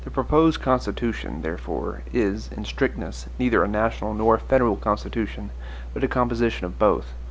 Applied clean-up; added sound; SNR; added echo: none; none; none; none.